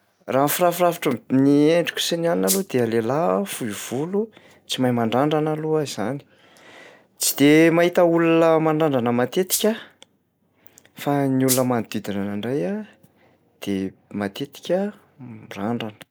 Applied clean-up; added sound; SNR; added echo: none; Rattle (instrument); 5 dB; none.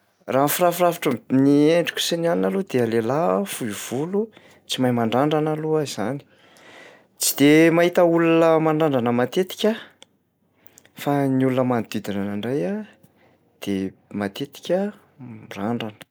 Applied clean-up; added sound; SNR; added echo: none; none; none; none.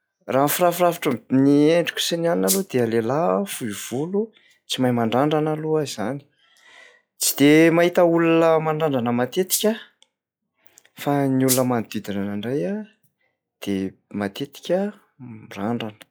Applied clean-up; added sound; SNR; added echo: classical method log-MMSE.